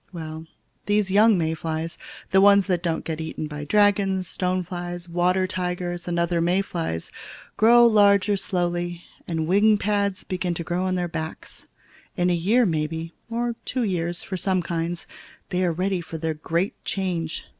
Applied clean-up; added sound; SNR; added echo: none; none; none; none.